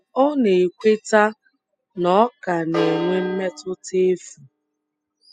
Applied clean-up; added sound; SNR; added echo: classical method spectral subtraction.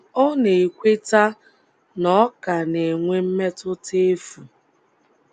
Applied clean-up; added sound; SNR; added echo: none; none; none; none.